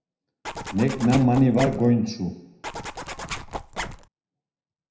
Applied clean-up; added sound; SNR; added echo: none; Zipper (clothing); 9 dB; reverberation time 0.8 s.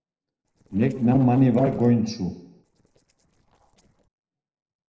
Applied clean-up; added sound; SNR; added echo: neural separator model SepFormer DNS4.